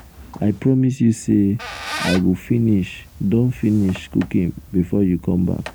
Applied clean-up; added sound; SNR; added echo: none; Squeak; 16 dB; none.